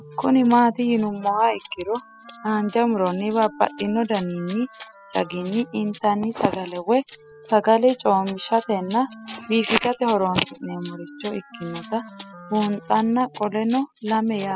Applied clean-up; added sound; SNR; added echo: classical method spectral subtraction.